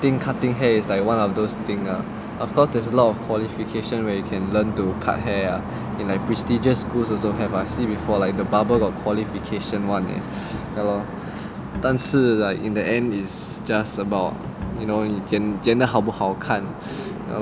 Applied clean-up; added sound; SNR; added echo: none; Bowed string instrument; 15 dB; none.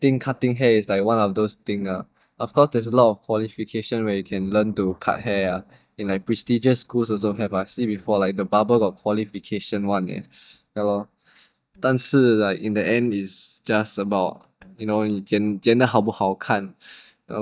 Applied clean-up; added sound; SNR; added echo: neural mask model DeepFilterNet 3.